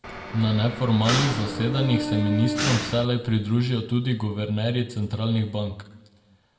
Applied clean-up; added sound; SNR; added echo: none; Mechanisms; 5 dB; reverberation time 0.8 s.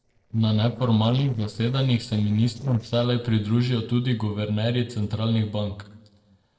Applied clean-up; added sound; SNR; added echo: neural separator model SepFormer DNS4.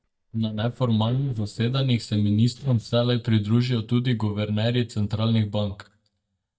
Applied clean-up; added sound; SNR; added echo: neural mask model DeepFilterNet 3.